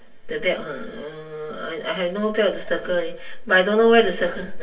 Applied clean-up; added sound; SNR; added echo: none; none; none; reverberation time 0.2 s.